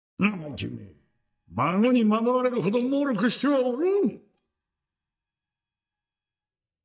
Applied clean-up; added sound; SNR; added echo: neural mask model DeepFilterNet 3.